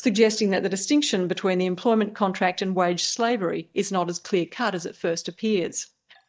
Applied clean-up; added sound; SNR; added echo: neural mask model DeepFilterNet 3.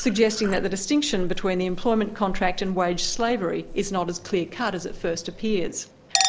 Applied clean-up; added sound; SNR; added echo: none; Chink, clink; 6 dB; none.